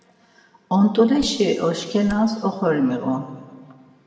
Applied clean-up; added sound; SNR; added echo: none; Hammer; 19 dB; reverberation time 1.5 s.